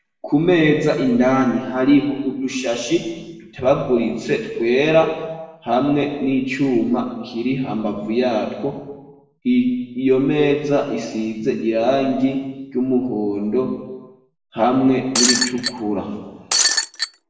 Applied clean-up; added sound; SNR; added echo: none; Shatter; 0 dB; reverberation time 1.0 s.